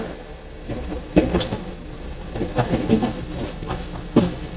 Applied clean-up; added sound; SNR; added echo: neural mask model DeepFilterNet 3.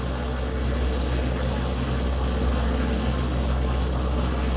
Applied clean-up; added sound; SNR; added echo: neural separator model SepFormer DNS4.